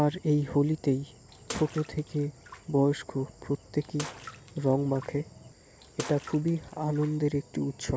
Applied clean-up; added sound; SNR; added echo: none; Bathtub (filling or washing) / Water / Splash, splatter; 16 dB; none.